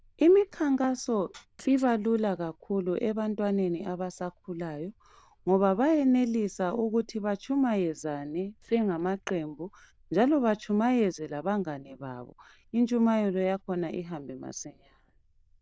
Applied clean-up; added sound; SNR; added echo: neural diffusion model UNIVERSE++.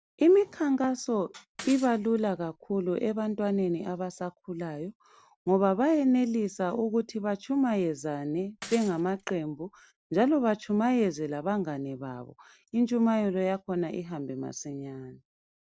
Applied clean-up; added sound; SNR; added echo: none; Shatter / Crushing; 18 dB; none.